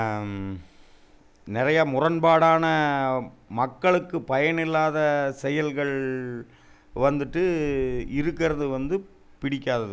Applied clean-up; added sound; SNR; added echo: none; none; none; none.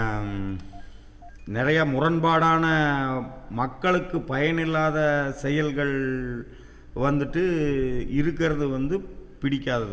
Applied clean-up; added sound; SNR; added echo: none; Engine starting / Car; 16 dB; reverberation time 1.5 s.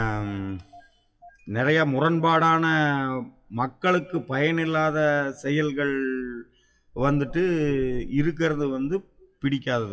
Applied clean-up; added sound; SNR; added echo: classical method WPE with log-MMSE.